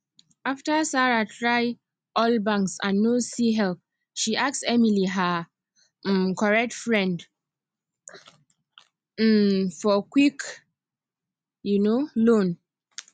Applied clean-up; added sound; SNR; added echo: none; none; none; none.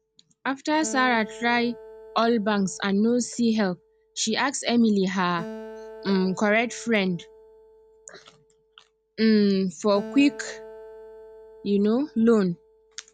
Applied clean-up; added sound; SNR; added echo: none; Acoustic guitar; 19 dB; none.